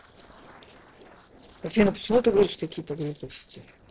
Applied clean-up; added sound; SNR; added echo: neural separator model SepFormer DNS4.